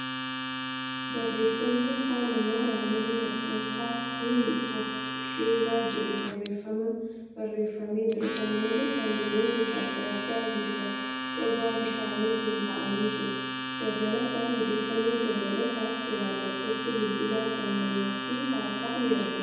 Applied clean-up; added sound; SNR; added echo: none; Domestic sounds, home sounds; 4 dB; reverberation time 1.1 s.